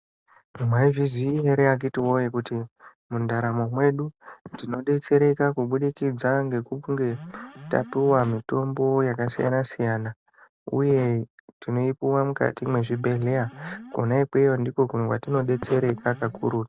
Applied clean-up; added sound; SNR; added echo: neural separator model SepFormer DNS4.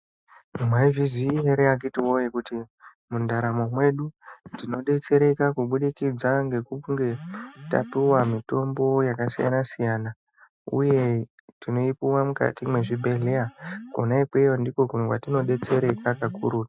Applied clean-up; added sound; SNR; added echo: classical method Wiener filter.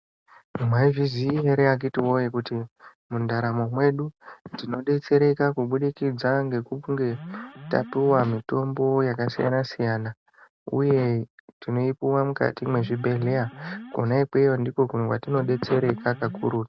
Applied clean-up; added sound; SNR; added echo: none; Alarm; 15 dB; none.